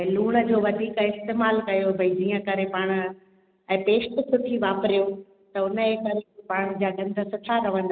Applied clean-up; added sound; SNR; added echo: none; none; none; none.